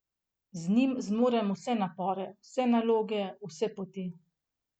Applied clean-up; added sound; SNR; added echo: none; none; none; none.